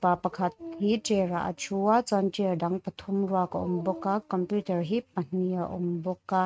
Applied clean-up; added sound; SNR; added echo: neural mask model RNNoise.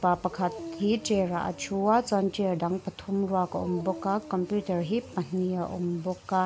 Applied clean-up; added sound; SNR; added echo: none; Dog; 17 dB; none.